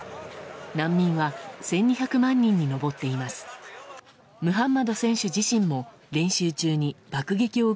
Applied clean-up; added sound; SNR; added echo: none; none; none; none.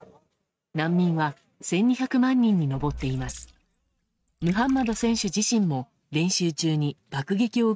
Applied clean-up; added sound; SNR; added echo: neural mask model RNNoise.